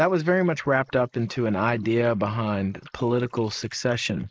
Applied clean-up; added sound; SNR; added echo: neural mask model Resemble Enhance denoiser.